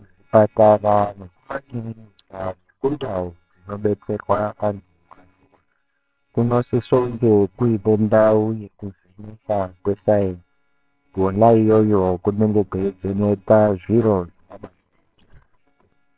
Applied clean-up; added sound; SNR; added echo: neural separator model SepFormer WHAMR!.